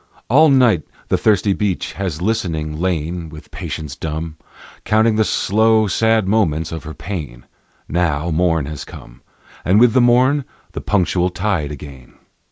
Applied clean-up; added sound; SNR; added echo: none; none; none; none.